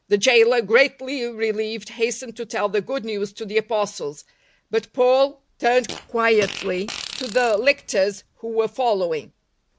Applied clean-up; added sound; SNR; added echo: none; Fart; 14 dB; none.